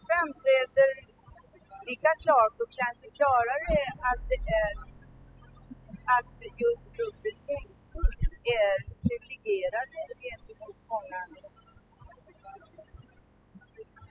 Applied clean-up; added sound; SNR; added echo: classical method spectral subtraction.